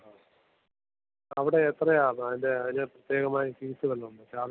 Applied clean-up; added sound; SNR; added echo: none; none; none; none.